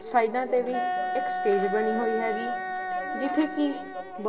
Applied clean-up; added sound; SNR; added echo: none; Wind instrument, woodwind instrument; 4 dB; reverberation time 0.8 s.